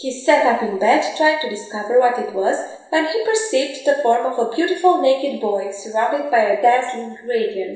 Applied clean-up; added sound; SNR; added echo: none; none; none; reverberation time 0.8 s.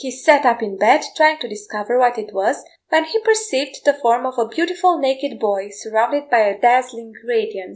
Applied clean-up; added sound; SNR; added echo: none; none; none; none.